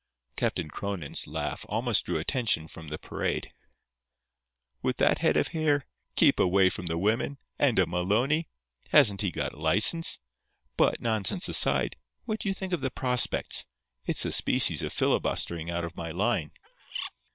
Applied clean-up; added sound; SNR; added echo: neural separator model SepFormer WHAM!.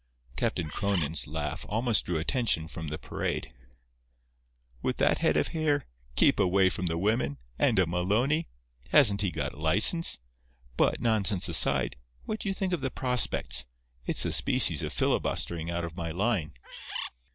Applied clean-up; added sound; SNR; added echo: none; Bird; 9 dB; none.